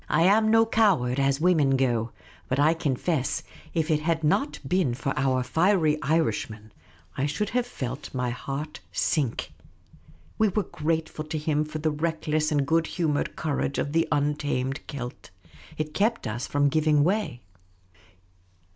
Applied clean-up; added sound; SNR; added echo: none; none; none; none.